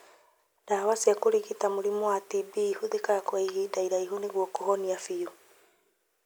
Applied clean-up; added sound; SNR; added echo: none; none; none; none.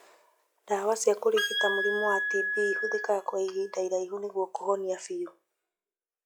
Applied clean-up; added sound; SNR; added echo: classical method log-MMSE.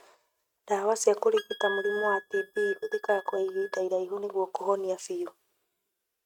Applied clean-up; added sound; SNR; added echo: neural mask model RNNoise.